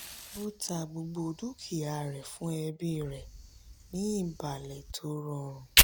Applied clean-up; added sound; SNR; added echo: none; Fire; -2 dB; none.